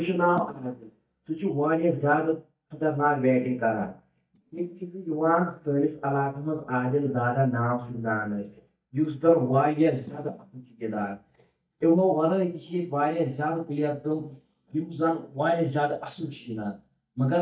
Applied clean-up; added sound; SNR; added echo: neural mask model DeepFilterNet 3.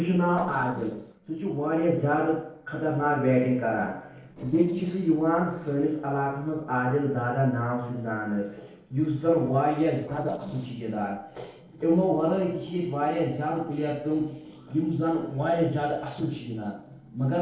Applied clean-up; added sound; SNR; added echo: neural separator model SepFormer DNS4.